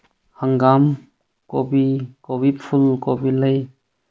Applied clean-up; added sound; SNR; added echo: none; none; none; none.